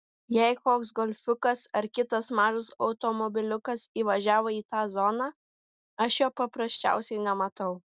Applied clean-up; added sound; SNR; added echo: none; none; none; none.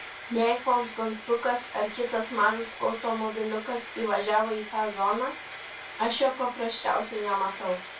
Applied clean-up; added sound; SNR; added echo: none; Frying (food); 13 dB; reverberation time 0.2 s.